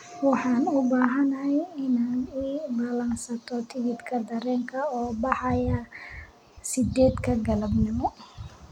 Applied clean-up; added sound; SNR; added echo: none; none; none; none.